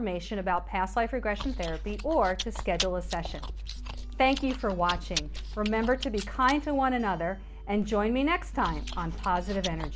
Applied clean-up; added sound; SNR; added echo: none; Chewing, mastication; 7 dB; none.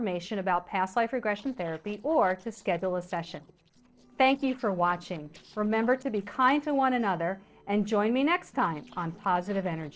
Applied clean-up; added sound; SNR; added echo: neural separator model SepFormer DNS4.